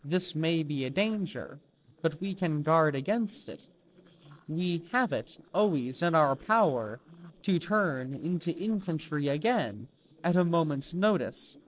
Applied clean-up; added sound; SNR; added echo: neural separator model SepFormer DNS4.